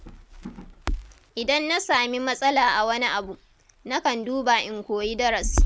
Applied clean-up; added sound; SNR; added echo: none; Crackle; 6 dB; none.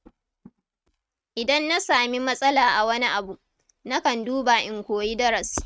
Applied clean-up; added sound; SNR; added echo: neural mask model RNNoise.